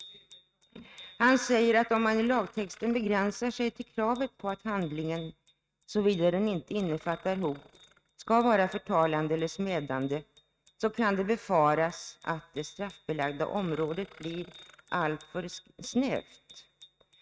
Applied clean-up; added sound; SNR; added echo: neural mask model RNNoise.